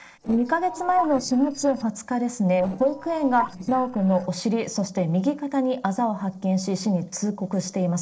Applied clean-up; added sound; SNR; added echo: neural separator model SepFormer DNS4.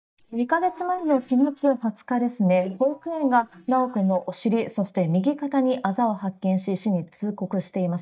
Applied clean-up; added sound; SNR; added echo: neural mask model DeepFilterNet 3.